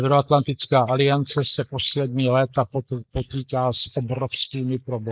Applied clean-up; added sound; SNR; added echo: neural mask model Resemble Enhance denoiser.